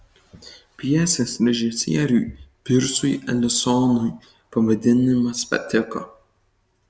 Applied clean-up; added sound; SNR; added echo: none; none; none; none.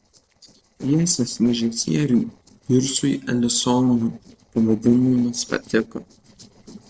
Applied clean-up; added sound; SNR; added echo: neural separator model SepFormer DNS4.